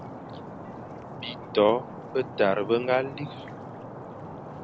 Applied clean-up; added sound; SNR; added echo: none; Stream; 11 dB; none.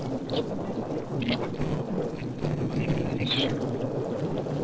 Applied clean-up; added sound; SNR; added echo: neural separator model SepFormer DNS4.